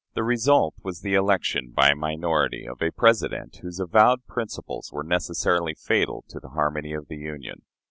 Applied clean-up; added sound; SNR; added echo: none; none; none; none.